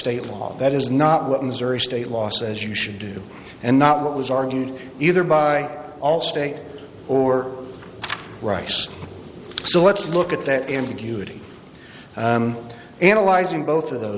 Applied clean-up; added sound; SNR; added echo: none; none; none; none.